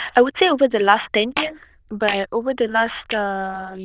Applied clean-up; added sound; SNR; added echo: neural diffusion model UNIVERSE++.